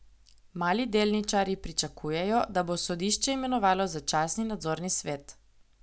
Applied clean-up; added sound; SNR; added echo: none; none; none; none.